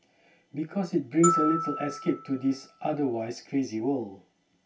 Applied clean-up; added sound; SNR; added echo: none; Glockenspiel; 4 dB; reverberation time 0.2 s.